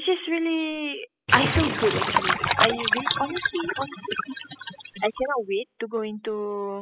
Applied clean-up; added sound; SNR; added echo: classical method spectral subtraction.